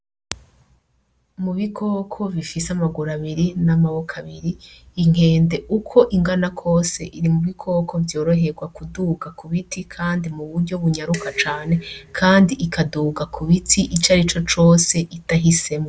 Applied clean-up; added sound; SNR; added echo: none; Dishes, pots, and pans; 17 dB; none.